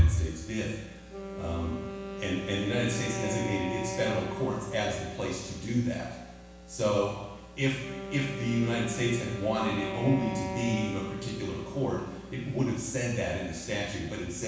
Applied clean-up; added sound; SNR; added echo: none; Wind instrument, woodwind instrument; 9 dB; reverberation time 1.1 s.